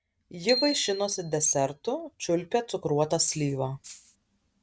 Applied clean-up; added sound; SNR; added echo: none; Bicycle bell + Rattle (instrument); 11 dB; none.